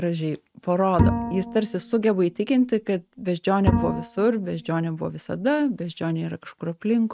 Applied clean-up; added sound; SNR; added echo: neural mask model RNNoise.